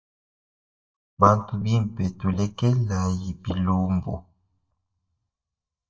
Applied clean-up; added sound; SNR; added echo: neural mask model DeepFilterNet 3.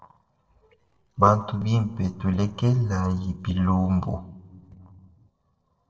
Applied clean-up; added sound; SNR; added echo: neural separator model SepFormer DNS4.